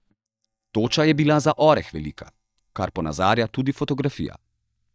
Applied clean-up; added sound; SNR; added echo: neural mask model DeepFilterNet 3.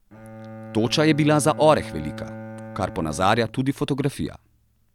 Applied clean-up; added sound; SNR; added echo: none; Bowed string instrument; 15 dB; none.